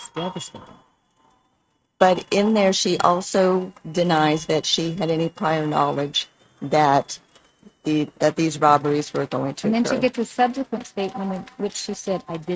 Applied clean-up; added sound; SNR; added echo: neural mask model RNNoise.